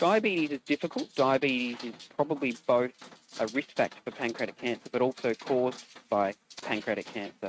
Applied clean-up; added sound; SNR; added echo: neural mask model RNNoise.